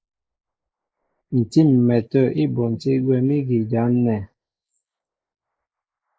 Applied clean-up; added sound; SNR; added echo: neural mask model Resemble Enhance denoiser.